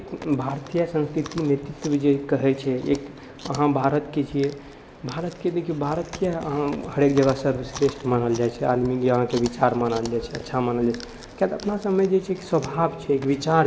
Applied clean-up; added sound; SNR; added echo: none; Chewing, mastication; 19 dB; none.